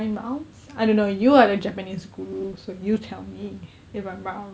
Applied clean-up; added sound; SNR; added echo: none; none; none; none.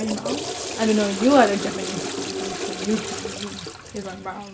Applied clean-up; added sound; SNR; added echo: none; Toilet flush / Water; 6 dB; none.